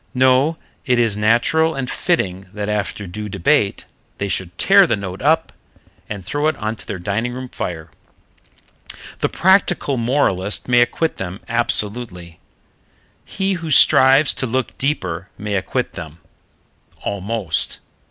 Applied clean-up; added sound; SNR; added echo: none; none; none; none.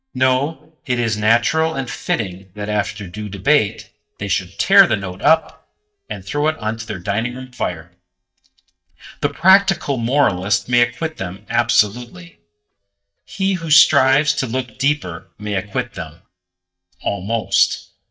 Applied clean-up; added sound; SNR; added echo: neural mask model DeepFilterNet 3.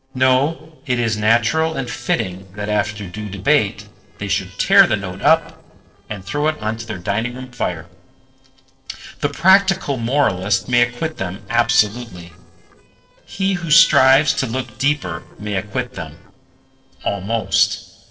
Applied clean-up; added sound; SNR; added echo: neural separator model SepFormer DNS4.